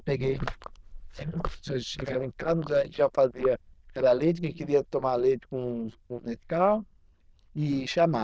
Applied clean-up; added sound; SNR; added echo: neural diffusion model UNIVERSE++.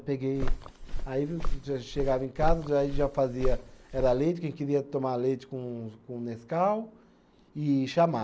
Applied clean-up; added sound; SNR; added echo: none; Walk, footsteps; 0 dB; none.